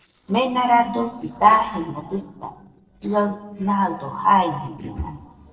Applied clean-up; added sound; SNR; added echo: neural separator model SepFormer DNS4.